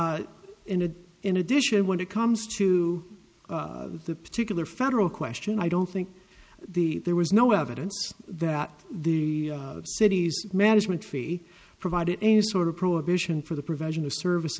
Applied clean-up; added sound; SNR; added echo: none; none; none; none.